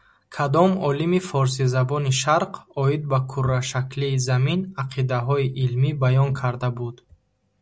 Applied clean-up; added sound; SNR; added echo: none; none; none; none.